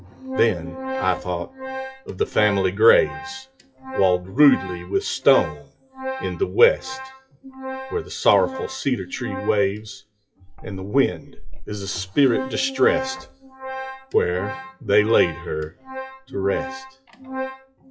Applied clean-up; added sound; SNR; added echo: classical method WPE with log-MMSE.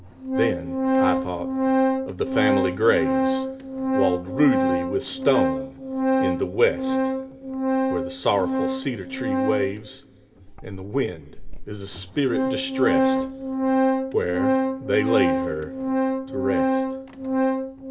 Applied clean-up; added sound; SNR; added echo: none; Organ; -3 dB; reverberation time 2.8 s.